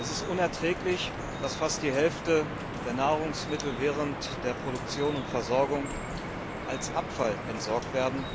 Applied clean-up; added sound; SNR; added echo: none; Drip; 5 dB; none.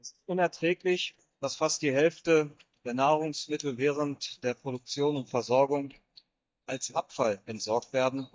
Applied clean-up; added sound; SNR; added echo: neural mask model DeepFilterNet 3.